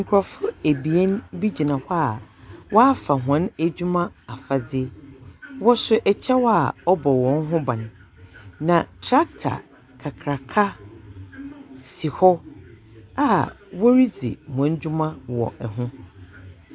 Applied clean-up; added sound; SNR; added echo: none; none; none; none.